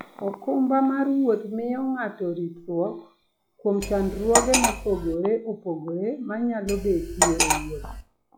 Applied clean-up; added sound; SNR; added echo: classical method log-MMSE.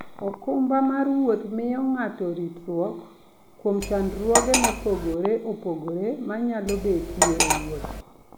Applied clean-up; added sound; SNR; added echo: none; Cutlery, silverware; 0 dB; none.